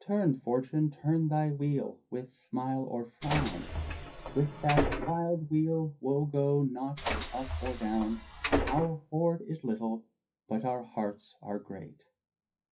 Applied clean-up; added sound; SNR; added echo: classical method WPE with log-MMSE.